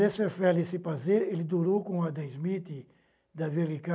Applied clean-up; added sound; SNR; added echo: none; none; none; none.